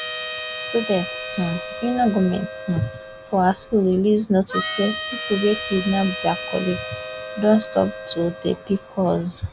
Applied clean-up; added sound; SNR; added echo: none; Harmonica; 9 dB; none.